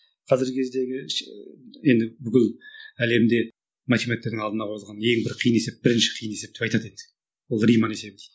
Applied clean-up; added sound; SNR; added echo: none; none; none; none.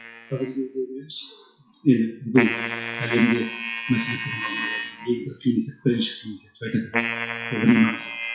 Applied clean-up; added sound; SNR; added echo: classical method WPE with log-MMSE.